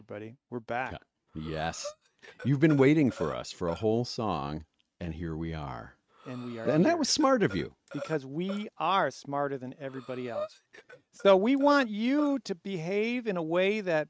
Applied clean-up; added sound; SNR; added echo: neural mask model RNNoise.